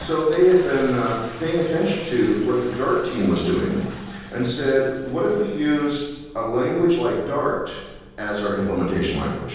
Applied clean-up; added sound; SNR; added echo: none; Toilet flush; 19 dB; reverberation time 1.3 s.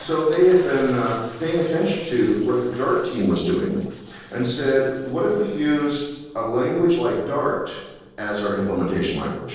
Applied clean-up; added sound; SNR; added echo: neural separator model SepFormer DNS4.